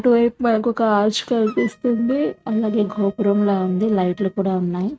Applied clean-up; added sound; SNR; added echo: neural mask model RNNoise.